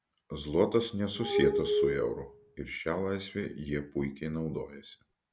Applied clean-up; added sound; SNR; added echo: none; Glass; -2 dB; none.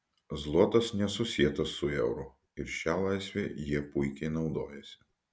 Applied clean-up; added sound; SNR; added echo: none; none; none; none.